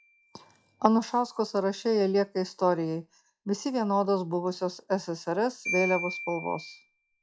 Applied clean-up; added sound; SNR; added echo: classical method log-MMSE.